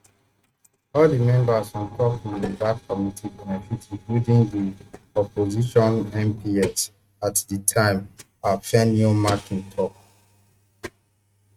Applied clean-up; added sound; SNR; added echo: neural mask model RNNoise.